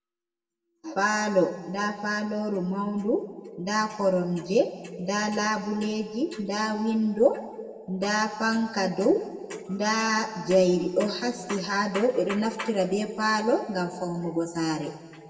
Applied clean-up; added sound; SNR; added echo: none; none; none; reverberation time 1.4 s.